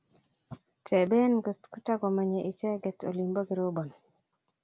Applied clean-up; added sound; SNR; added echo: none; none; none; none.